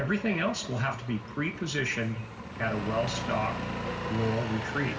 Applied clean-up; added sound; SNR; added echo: none; Engine; 6 dB; reverberation time 1.4 s.